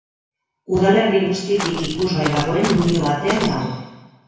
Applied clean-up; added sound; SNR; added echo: none; Walk, footsteps; 8 dB; reverberation time 1.0 s.